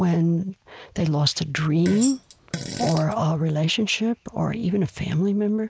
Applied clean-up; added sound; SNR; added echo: none; Tambourine + Fart; 11 dB; none.